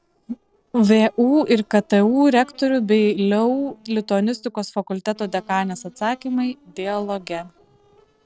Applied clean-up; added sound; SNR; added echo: neural separator model SepFormer DNS4.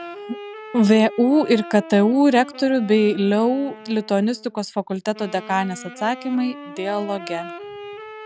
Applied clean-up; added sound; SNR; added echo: none; Wind instrument, woodwind instrument; 16 dB; none.